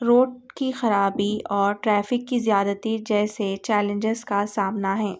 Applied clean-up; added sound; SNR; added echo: none; none; none; none.